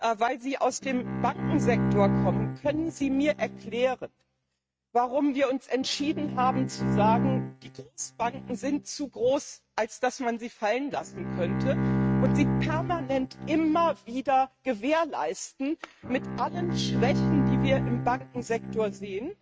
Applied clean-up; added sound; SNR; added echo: neural mask model RNNoise.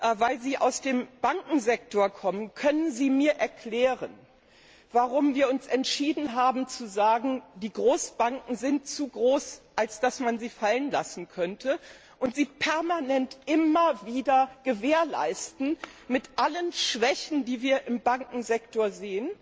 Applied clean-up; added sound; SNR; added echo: none; none; none; none.